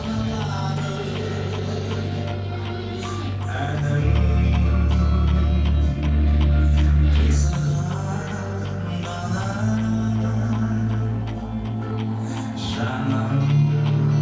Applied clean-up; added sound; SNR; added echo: neural separator model SepFormer DNS4.